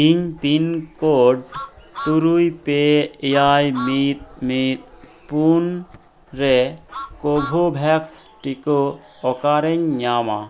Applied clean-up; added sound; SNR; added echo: none; Truck; 16 dB; none.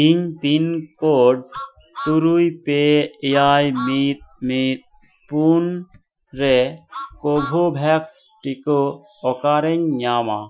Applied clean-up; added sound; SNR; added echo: classical method Wiener filter.